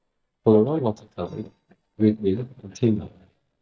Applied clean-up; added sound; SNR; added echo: neural mask model DeepFilterNet 3.